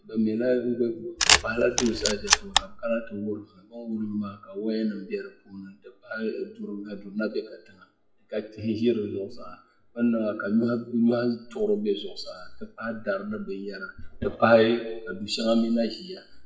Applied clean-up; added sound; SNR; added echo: classical method WPE with log-MMSE.